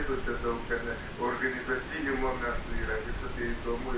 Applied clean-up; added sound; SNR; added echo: none; Rain; 2 dB; reverberation time 0.3 s.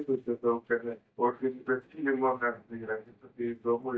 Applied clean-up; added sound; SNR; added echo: neural mask model DeepFilterNet 3.